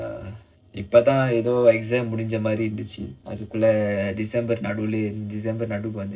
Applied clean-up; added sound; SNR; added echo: neural separator model SepFormer DNS4.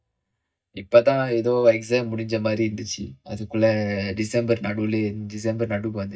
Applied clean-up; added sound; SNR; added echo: neural mask model DeepFilterNet 3.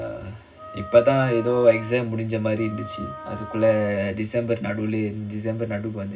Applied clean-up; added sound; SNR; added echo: none; Wind instrument, woodwind instrument; 15 dB; reverberation time 0.4 s.